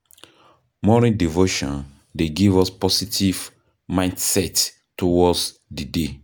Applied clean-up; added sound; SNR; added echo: none; none; none; none.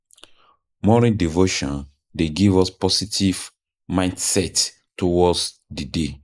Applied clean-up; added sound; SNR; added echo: neural mask model Resemble Enhance denoiser.